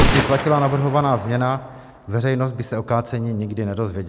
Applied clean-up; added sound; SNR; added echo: none; Gunshot, gunfire; 5 dB; none.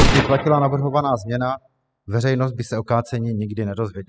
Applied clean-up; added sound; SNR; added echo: classical method spectral subtraction.